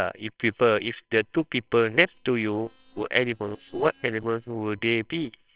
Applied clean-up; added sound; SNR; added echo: neural separator model SepFormer WHAMR!.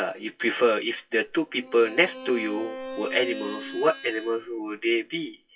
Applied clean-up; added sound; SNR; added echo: classical method WPE with log-MMSE.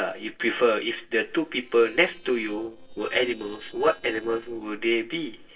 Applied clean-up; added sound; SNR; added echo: neural separator model SepFormer DNS4.